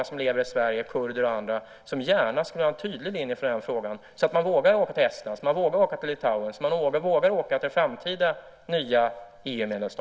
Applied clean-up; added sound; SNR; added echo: none; none; none; none.